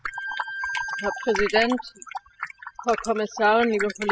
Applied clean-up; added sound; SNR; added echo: classical method spectral subtraction.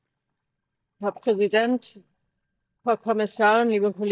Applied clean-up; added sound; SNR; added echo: neural mask model DeepFilterNet 3.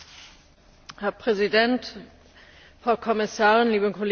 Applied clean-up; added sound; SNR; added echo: none; none; none; none.